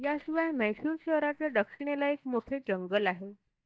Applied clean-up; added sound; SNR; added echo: neural mask model DeepFilterNet 3.